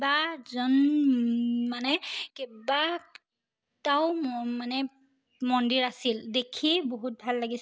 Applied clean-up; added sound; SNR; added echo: none; none; none; none.